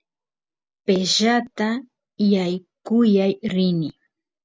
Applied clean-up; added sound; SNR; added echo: none; none; none; none.